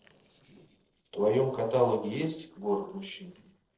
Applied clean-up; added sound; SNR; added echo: neural separator model SepFormer DNS4.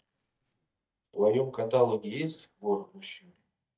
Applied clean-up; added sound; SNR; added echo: neural mask model DeepFilterNet 3.